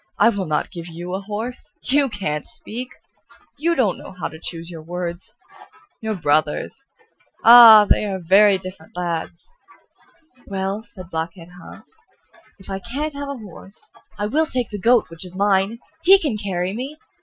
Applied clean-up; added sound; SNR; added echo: classical method Wiener filter.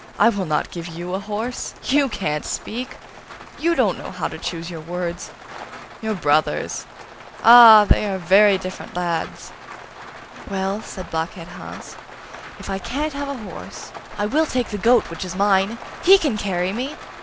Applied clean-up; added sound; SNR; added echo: none; Rain; 16 dB; none.